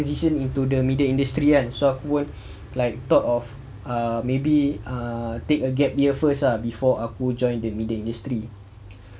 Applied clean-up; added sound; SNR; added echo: none; none; none; none.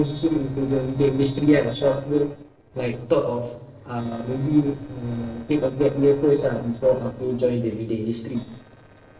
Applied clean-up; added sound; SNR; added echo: neural separator model SepFormer DNS4.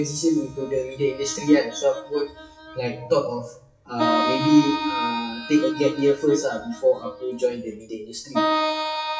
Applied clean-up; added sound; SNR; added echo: classical method WPE with log-MMSE.